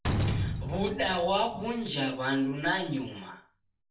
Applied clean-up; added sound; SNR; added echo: none; Slam; 4 dB; reverberation time 0.3 s.